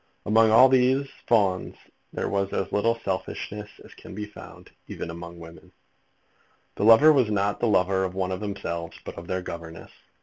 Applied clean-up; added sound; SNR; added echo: none; none; none; none.